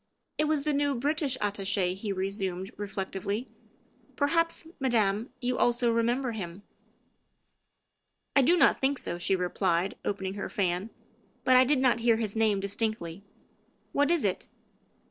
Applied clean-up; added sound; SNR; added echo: neural separator model SepFormer DNS4.